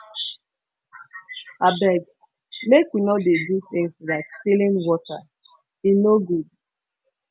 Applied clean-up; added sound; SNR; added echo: none; none; none; none.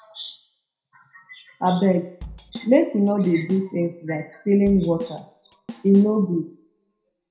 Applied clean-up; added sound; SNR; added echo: none; Drum / Drum kit; 18 dB; reverberation time 0.5 s.